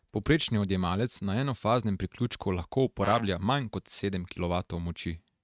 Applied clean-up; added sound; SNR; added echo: neural mask model RNNoise.